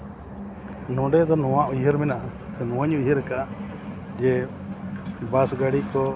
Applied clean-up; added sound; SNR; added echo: none; none; none; none.